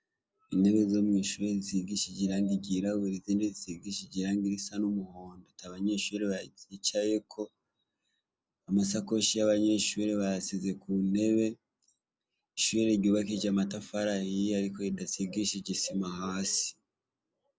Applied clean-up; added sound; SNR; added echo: none; none; none; none.